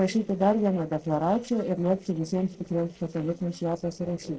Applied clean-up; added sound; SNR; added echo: neural separator model SepFormer DNS4.